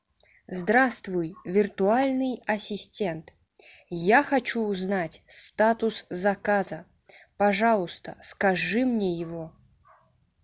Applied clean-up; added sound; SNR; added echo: none; none; none; none.